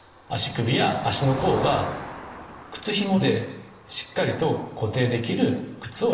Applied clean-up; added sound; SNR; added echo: none; Motor vehicle (road); 13 dB; reverberation time 0.9 s.